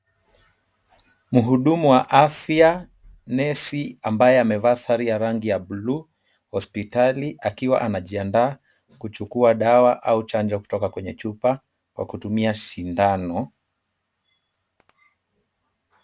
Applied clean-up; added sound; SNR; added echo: none; none; none; none.